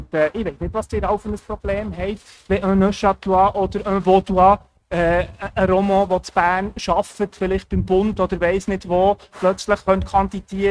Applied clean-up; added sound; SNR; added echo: neural mask model RNNoise.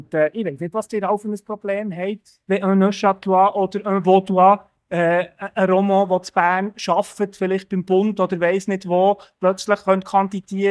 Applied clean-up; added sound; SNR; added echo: neural mask model DeepFilterNet 3.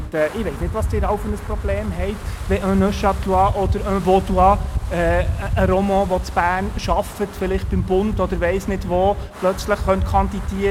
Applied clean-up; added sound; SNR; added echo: none; Wind; 4 dB; none.